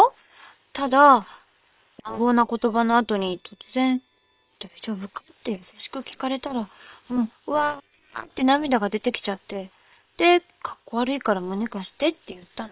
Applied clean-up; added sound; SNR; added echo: neural separator model SepFormer WHAM!.